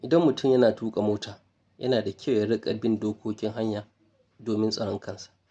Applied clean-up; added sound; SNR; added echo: none; none; none; none.